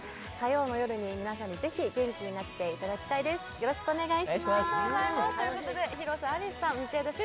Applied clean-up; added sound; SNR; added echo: none; none; none; none.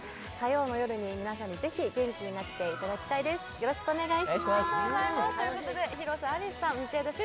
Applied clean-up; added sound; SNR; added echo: none; Bird; 16 dB; none.